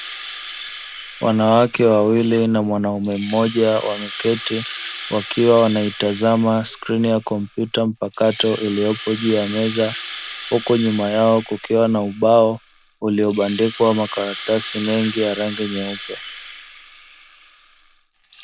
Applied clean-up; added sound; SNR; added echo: none; Rattle (instrument); 10 dB; none.